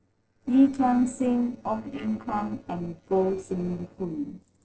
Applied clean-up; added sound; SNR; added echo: neural separator model SepFormer DNS4.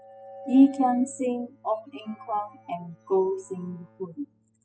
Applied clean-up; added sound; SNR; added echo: classical method spectral subtraction.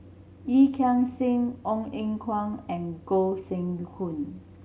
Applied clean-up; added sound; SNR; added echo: none; none; none; none.